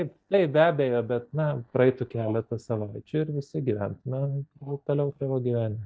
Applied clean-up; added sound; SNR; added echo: neural mask model DeepFilterNet 3.